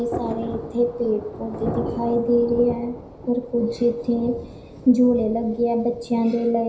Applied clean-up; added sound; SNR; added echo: none; Thunder; 12 dB; reverberation time 0.5 s.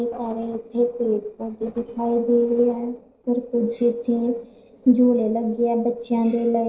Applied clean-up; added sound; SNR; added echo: neural separator model SepFormer DNS4.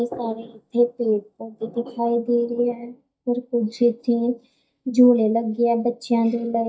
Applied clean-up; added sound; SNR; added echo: neural mask model DeepFilterNet 3.